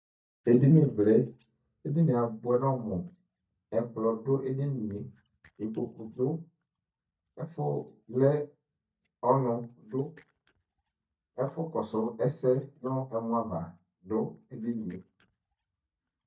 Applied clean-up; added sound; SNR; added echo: neural mask model DeepFilterNet 3.